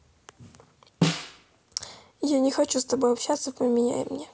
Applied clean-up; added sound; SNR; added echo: none; Snare drum; 3 dB; none.